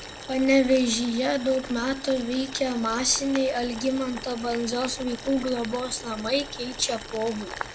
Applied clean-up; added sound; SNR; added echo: none; Boiling; 13 dB; none.